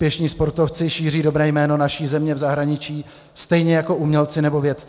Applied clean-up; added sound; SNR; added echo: none; none; none; none.